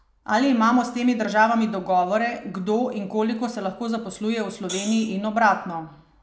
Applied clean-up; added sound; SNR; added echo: none; Hi-hat; 13 dB; none.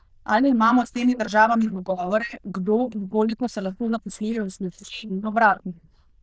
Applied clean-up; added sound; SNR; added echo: neural diffusion model UNIVERSE++.